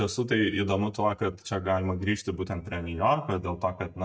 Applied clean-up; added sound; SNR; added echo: neural mask model DeepFilterNet 3.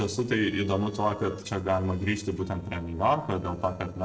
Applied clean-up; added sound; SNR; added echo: neural separator model SepFormer DNS4.